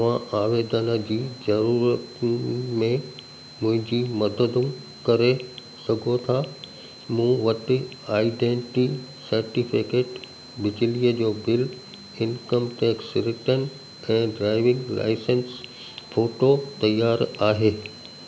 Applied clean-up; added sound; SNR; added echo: none; none; none; none.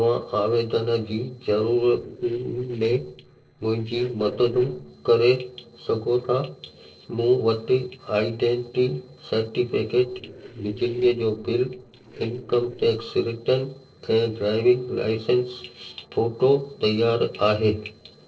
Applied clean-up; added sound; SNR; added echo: neural separator model SepFormer DNS4.